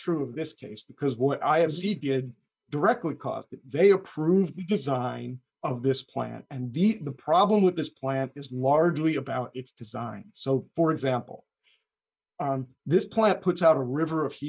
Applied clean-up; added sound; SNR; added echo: neural mask model DeepFilterNet 3.